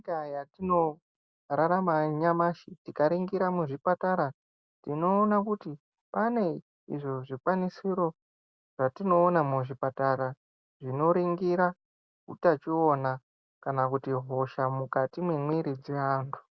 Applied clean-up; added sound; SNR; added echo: none; none; none; none.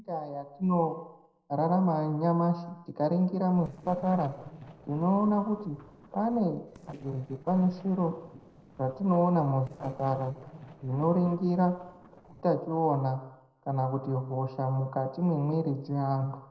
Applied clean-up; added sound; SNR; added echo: neural separator model SepFormer DNS4.